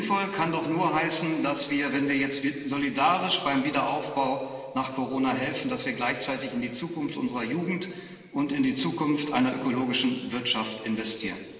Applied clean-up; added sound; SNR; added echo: none; none; none; reverberation time 2.9 s.